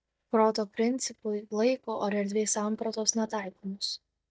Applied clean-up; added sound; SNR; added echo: neural mask model DeepFilterNet 3.